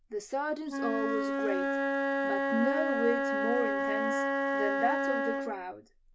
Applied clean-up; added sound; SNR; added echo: none; Wind instrument, woodwind instrument; -4 dB; none.